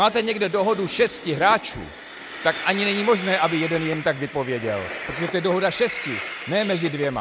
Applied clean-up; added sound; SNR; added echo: none; Train; 11 dB; none.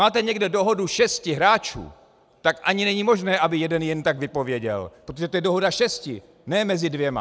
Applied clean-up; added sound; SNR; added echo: none; none; none; none.